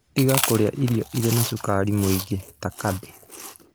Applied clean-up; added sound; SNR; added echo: none; Chewing, mastication; 8 dB; none.